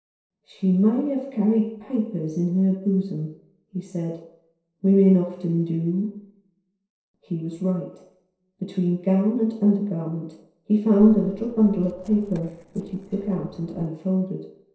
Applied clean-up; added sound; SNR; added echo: neural separator model SepFormer DNS4.